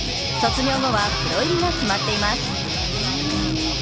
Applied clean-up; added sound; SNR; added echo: none; Guitar; 2 dB; none.